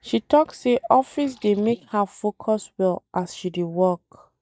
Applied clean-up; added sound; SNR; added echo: neural mask model DeepFilterNet 3.